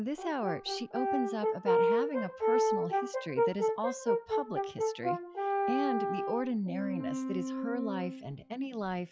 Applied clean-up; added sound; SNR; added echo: classical method log-MMSE.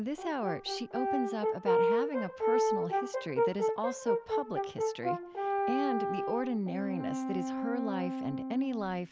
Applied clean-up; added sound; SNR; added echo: none; Brass instrument; -4 dB; none.